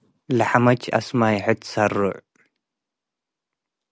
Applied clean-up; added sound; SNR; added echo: none; none; none; none.